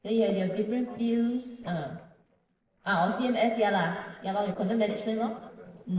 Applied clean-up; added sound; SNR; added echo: neural separator model SepFormer DNS4.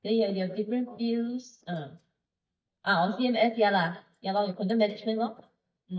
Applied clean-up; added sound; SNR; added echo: neural mask model DeepFilterNet 3.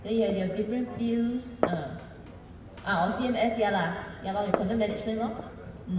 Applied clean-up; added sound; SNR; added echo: none; Glass; 10 dB; reverberation time 1.4 s.